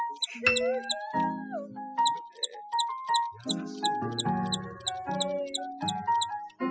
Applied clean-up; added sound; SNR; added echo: classical method spectral subtraction.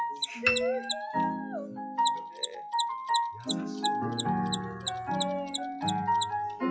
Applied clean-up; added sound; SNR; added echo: classical method log-MMSE.